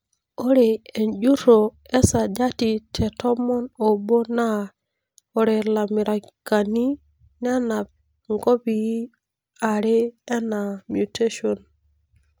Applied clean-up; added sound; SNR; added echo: none; none; none; none.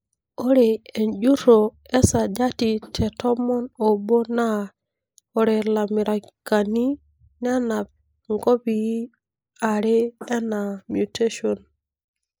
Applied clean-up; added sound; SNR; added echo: neural mask model Resemble Enhance denoiser.